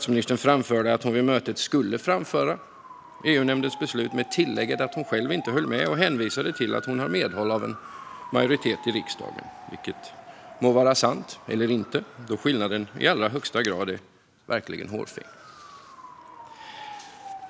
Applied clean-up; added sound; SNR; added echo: none; Motor vehicle (road) / Siren; 17 dB; none.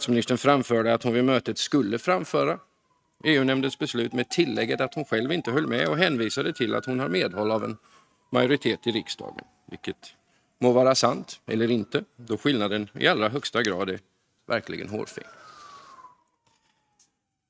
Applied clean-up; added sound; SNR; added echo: neural mask model RNNoise.